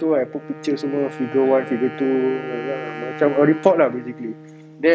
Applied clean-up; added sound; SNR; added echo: none; Wind instrument, woodwind instrument; 14 dB; none.